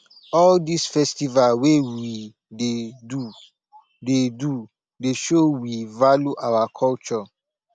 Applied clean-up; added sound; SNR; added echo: none; none; none; none.